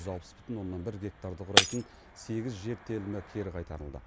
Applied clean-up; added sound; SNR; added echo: none; Shatter; -3 dB; none.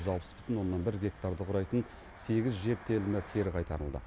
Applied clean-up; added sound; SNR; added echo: none; none; none; none.